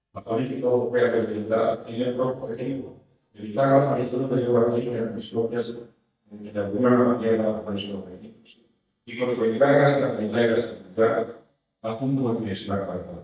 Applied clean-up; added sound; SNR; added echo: neural mask model DeepFilterNet 3.